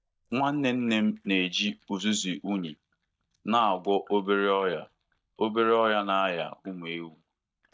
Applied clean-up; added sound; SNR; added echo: neural mask model DeepFilterNet 3.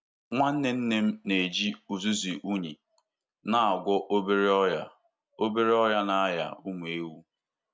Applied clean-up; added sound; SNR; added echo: none; none; none; none.